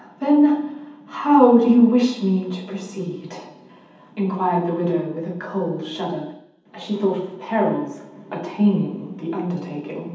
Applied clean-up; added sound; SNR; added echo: none; none; none; reverberation time 0.8 s.